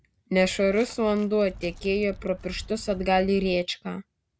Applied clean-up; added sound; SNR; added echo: none; Walk, footsteps; 17 dB; none.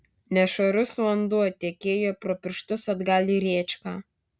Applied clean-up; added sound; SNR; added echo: none; none; none; none.